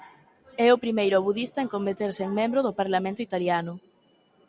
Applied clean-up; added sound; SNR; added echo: none; none; none; none.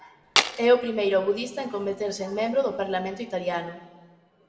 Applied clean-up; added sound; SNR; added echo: none; Tools; -2 dB; reverberation time 1.1 s.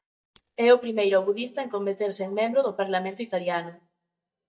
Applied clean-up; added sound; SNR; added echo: neural mask model DeepFilterNet 3.